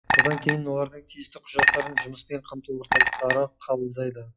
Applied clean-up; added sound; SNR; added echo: classical method log-MMSE.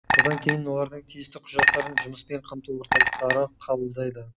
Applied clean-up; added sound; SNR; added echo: none; Chink, clink; -4 dB; none.